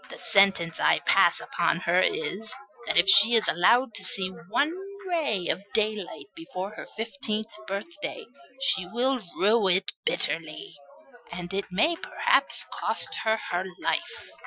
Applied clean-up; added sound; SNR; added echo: classical method Wiener filter.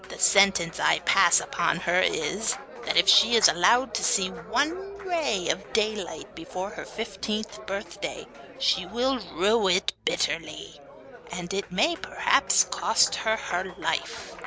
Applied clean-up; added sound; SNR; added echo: none; Applause; 15 dB; none.